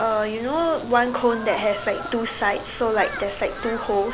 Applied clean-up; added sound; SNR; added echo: none; Human group actions; 12 dB; none.